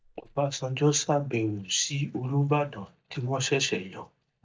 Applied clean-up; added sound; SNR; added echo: neural mask model DeepFilterNet 3.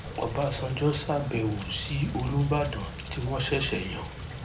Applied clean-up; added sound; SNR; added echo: none; Rain; 7 dB; reverberation time 0.3 s.